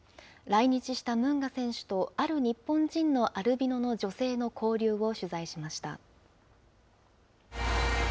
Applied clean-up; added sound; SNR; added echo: none; none; none; none.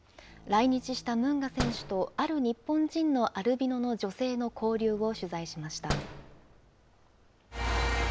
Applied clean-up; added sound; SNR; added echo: none; Slam; 12 dB; none.